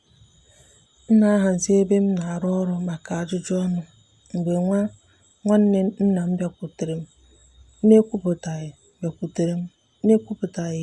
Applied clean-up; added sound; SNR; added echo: none; none; none; none.